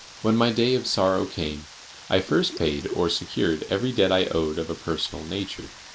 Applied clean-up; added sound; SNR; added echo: neural mask model Resemble Enhance denoiser.